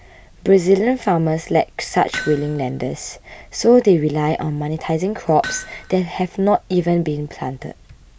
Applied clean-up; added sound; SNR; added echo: none; Hammer; 16 dB; none.